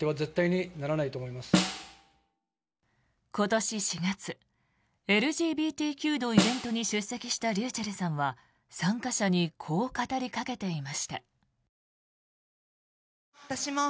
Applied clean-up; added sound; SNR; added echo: none; Snare drum; 0 dB; none.